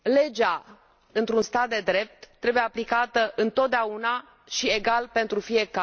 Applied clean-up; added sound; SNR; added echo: none; none; none; none.